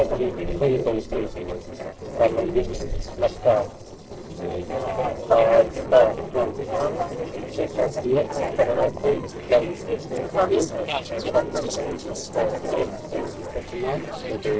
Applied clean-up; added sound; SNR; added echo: neural separator model SepFormer DNS4.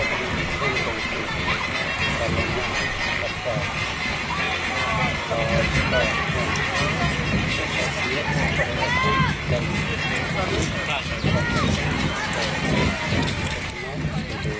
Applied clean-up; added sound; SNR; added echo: none; Crowd; -2 dB; reverberation time 0.1 s.